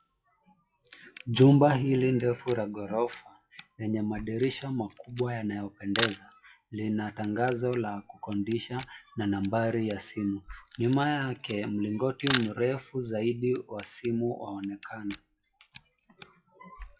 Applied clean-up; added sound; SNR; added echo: classical method WPE with log-MMSE.